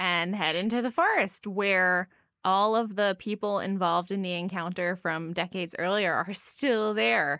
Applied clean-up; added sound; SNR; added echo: neural mask model Resemble Enhance denoiser.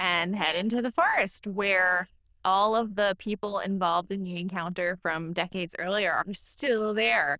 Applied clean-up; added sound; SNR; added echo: neural diffusion model UNIVERSE++.